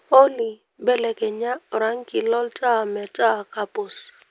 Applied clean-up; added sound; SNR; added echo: none; none; none; none.